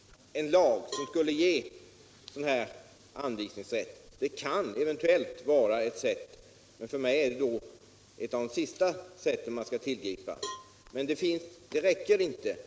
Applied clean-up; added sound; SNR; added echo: none; Cowbell; 16 dB; none.